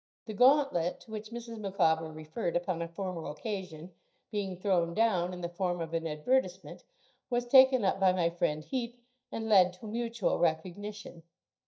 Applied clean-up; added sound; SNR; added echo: neural mask model DeepFilterNet 3.